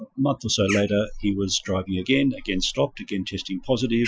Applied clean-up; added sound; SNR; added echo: classical method Wiener filter.